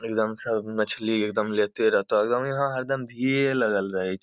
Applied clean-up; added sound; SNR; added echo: none; none; none; none.